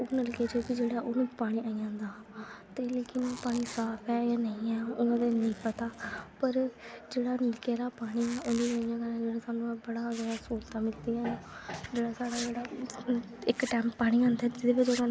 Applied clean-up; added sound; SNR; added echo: none; Zipper (clothing); 19 dB; none.